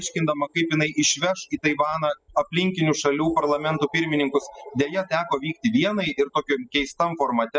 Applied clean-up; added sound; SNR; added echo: classical method spectral subtraction.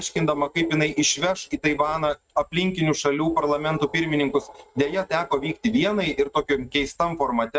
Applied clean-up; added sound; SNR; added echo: neural mask model RNNoise.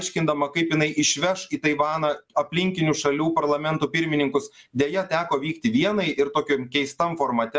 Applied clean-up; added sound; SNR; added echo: none; none; none; none.